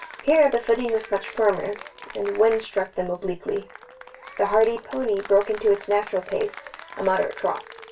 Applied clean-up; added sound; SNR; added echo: none; Applause / Cheering; 17 dB; reverberation time 0.2 s.